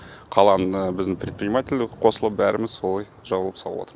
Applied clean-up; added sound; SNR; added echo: none; none; none; none.